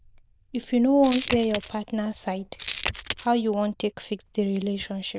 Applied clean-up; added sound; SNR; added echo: neural diffusion model UNIVERSE++.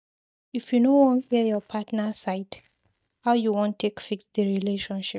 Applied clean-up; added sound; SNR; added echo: neural mask model DeepFilterNet 3.